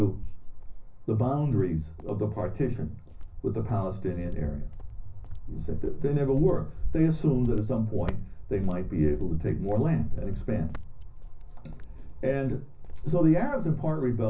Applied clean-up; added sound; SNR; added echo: none; Cricket; 3 dB; reverberation time 0.4 s.